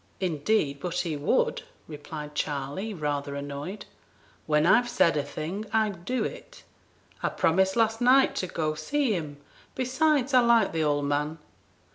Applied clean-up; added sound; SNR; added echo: none; none; none; none.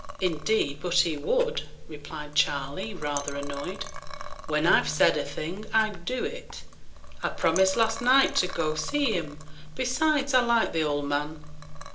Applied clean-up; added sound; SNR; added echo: none; Liquid; 8 dB; reverberation time 0.2 s.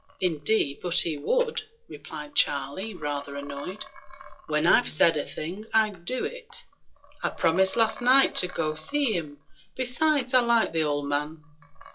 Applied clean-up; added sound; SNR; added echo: classical method WPE with log-MMSE.